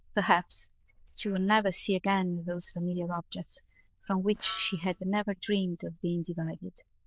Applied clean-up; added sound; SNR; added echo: neural diffusion model UNIVERSE++.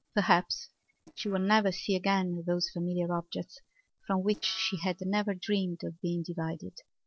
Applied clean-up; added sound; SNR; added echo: neural separator model SepFormer DNS4.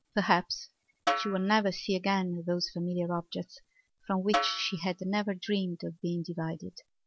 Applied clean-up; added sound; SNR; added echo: none; Snare drum; 6 dB; none.